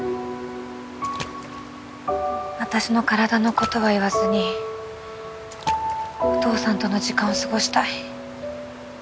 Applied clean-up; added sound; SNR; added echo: none; Water / Splash, splatter; 19 dB; none.